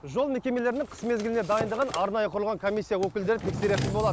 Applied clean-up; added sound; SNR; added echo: none; Drawer open or close; 9 dB; none.